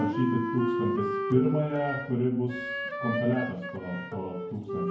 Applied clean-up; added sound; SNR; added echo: none; Wind instrument, woodwind instrument; 4 dB; reverberation time 0.9 s.